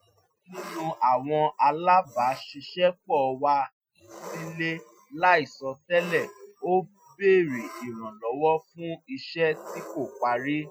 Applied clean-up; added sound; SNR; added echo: classical method Wiener filter.